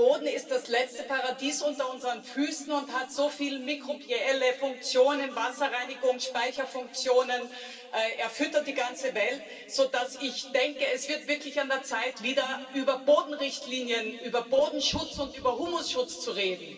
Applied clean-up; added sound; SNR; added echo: none; none; none; reverberation time 2.4 s.